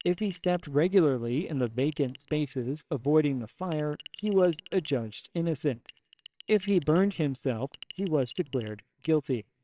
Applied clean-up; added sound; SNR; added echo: neural separator model SepFormer WHAMR!.